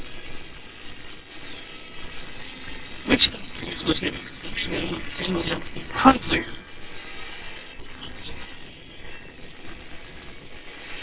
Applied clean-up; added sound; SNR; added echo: neural separator model SepFormer WHAMR!.